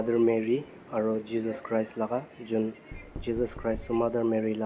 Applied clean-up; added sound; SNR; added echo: none; Knock; 18 dB; none.